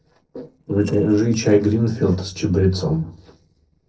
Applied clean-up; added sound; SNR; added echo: neural separator model SepFormer DNS4.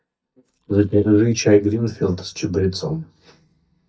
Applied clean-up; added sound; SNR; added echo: neural mask model DeepFilterNet 3.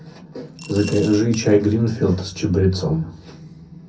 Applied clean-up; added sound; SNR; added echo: none; Coin (dropping) / Glass; 19 dB; reverberation time 0.3 s.